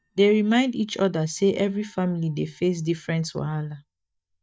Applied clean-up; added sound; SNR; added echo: neural mask model DeepFilterNet 3.